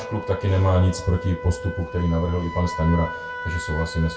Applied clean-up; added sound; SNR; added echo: none; Wind instrument, woodwind instrument; 10 dB; reverberation time 0.2 s.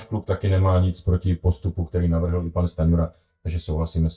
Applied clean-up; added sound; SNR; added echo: neural mask model DeepFilterNet 3.